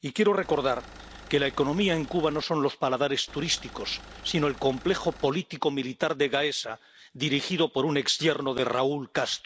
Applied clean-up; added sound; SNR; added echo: none; Engine; 18 dB; none.